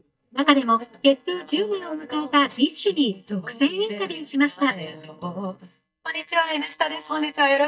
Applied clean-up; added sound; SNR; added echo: neural mask model DeepFilterNet 3.